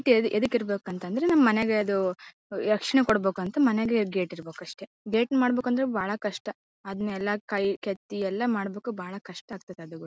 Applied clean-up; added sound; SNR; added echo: none; none; none; none.